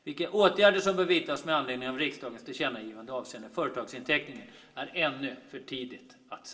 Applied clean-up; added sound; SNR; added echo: none; none; none; reverberation time 1.3 s.